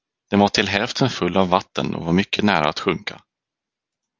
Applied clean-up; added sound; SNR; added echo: none; none; none; none.